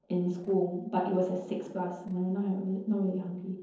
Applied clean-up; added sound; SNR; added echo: neural separator model SepFormer DNS4.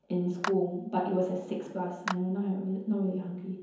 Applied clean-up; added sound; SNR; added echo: none; Clapping; 12 dB; reverberation time 0.9 s.